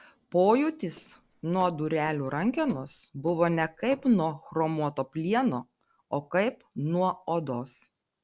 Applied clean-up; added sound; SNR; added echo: neural separator model SepFormer DNS4.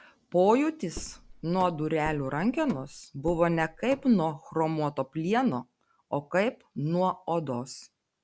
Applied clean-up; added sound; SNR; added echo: none; Car; 16 dB; none.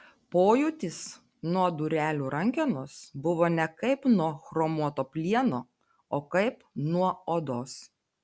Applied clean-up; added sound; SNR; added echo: none; none; none; none.